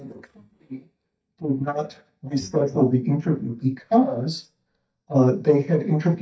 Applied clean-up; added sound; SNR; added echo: neural mask model DeepFilterNet 3.